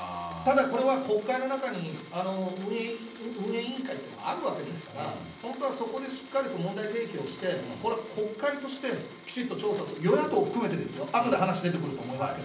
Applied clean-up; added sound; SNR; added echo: none; Domestic sounds, home sounds; 18 dB; reverberation time 0.6 s.